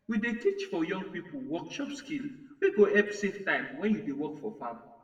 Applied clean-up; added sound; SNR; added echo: none; none; none; reverberation time 0.9 s.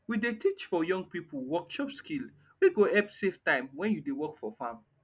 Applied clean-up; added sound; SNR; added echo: none; none; none; none.